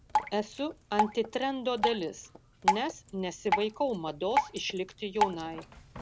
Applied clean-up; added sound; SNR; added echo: none; Drip; 1 dB; none.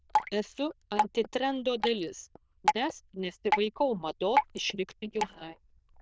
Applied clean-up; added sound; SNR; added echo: neural diffusion model UNIVERSE++.